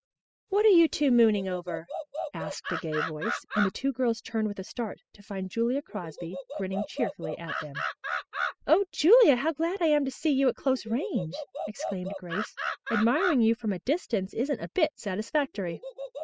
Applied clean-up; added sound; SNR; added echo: classical method spectral subtraction.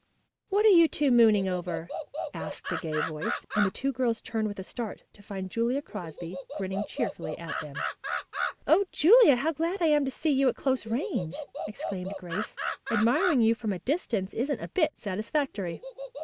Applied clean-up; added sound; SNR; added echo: none; Animal; 10 dB; none.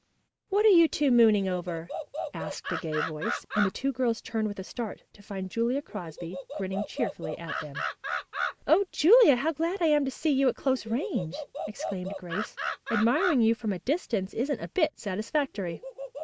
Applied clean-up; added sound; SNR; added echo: neural mask model Resemble Enhance denoiser.